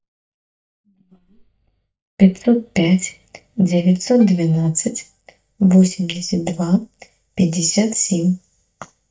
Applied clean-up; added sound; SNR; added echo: neural mask model DeepFilterNet 3.